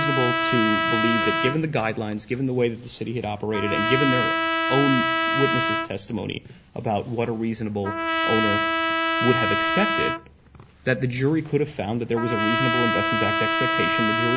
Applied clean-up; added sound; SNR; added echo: none; Trumpet; -1 dB; none.